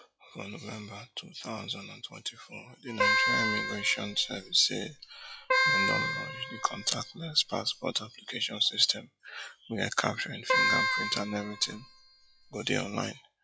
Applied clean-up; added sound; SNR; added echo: classical method log-MMSE.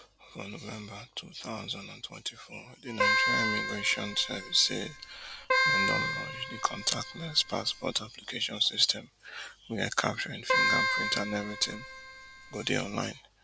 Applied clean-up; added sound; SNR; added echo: none; Keyboard (musical); -2 dB; none.